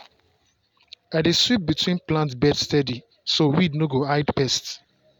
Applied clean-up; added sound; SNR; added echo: none; none; none; none.